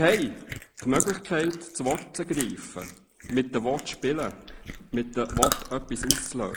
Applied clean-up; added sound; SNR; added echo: neural mask model Resemble Enhance denoiser.